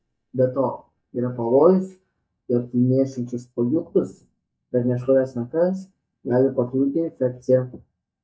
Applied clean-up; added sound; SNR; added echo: neural mask model DeepFilterNet 3.